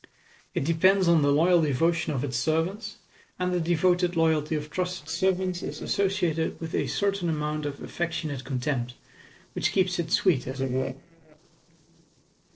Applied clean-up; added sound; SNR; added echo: neural separator model SepFormer DNS4.